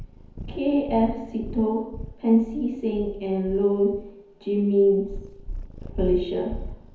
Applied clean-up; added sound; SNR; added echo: none; Purr; 12 dB; reverberation time 0.9 s.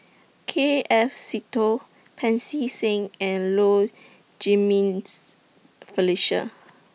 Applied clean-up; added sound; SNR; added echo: none; none; none; none.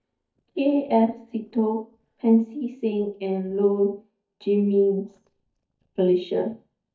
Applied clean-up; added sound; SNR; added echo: neural mask model DeepFilterNet 3.